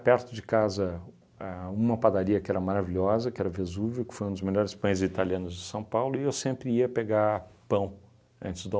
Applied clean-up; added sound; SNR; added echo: none; none; none; none.